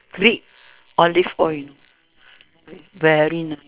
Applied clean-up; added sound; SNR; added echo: neural separator model SepFormer WHAM!.